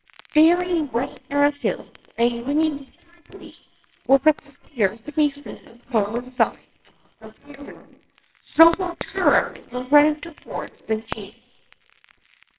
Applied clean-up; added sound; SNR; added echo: neural separator model SepFormer WHAMR!.